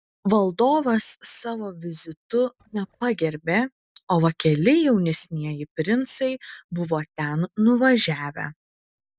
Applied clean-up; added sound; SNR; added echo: neural mask model DeepFilterNet 3.